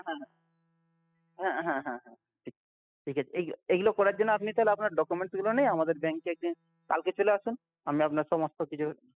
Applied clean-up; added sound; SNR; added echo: classical method spectral subtraction.